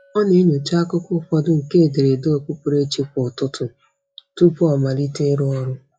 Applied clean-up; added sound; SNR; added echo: classical method log-MMSE.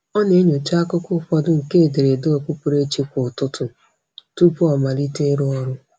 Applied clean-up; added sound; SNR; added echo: none; none; none; none.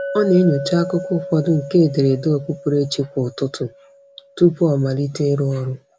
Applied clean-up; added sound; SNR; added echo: none; Chink, clink; 14 dB; none.